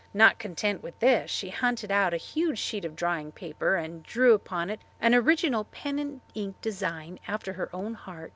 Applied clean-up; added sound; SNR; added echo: none; none; none; none.